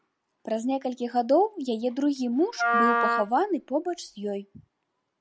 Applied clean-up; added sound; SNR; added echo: none; Wind instrument, woodwind instrument; 0 dB; none.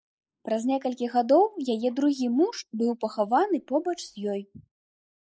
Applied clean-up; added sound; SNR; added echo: neural mask model Resemble Enhance denoiser.